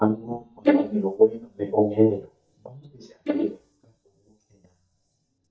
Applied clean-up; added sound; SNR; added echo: neural mask model DeepFilterNet 3.